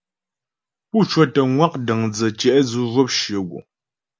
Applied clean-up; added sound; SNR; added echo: none; none; none; none.